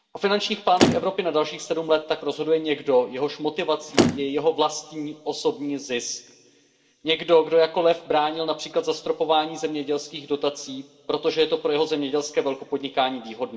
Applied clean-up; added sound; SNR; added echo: none; Motor vehicle (road); 1 dB; reverberation time 1.5 s.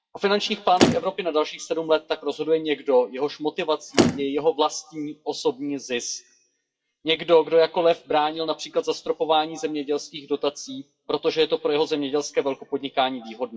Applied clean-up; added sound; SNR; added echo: classical method WPE with log-MMSE.